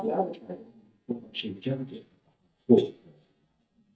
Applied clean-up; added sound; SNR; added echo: neural mask model DeepFilterNet 3.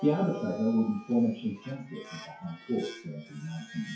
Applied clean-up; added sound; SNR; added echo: classical method WPE with log-MMSE.